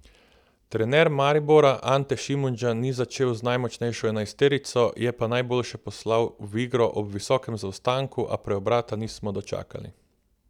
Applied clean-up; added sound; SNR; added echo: none; none; none; none.